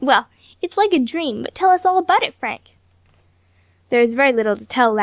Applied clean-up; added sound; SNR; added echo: none; none; none; none.